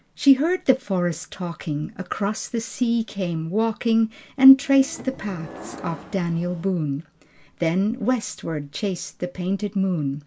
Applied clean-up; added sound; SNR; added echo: none; Subway, metro, underground / Sliding door; 17 dB; none.